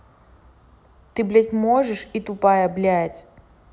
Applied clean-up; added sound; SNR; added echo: none; none; none; none.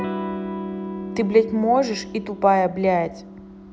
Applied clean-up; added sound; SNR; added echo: none; Electric guitar / Strum; 9 dB; none.